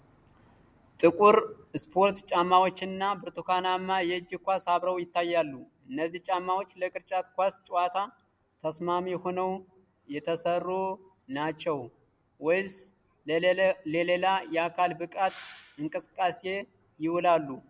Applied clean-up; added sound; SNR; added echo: none; none; none; none.